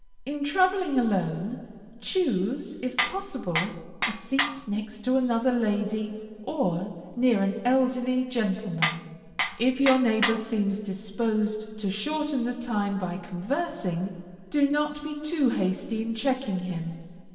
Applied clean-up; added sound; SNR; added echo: none; Tools; 4 dB; reverberation time 2.3 s.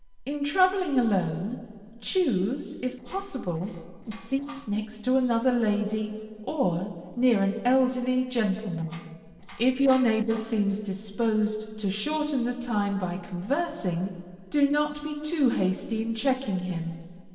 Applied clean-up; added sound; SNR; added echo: neural separator model SepFormer DNS4.